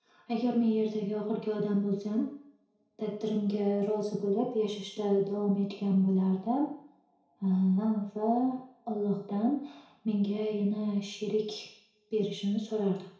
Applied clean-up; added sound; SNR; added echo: none; none; none; reverberation time 0.6 s.